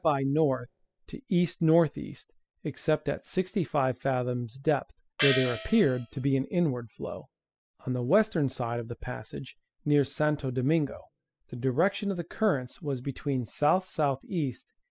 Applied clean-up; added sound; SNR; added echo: classical method spectral subtraction.